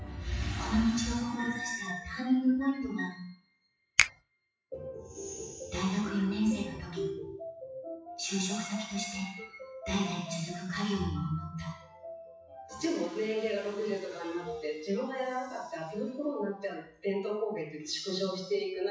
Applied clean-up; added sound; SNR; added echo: classical method WPE with log-MMSE.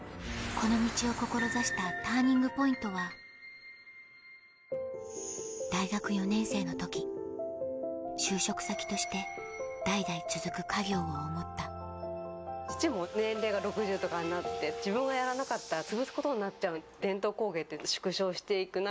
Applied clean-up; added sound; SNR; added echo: none; none; none; none.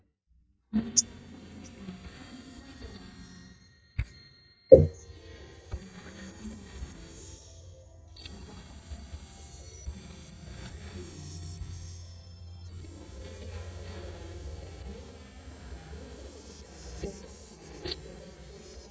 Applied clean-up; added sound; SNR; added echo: neural mask model DeepFilterNet 3.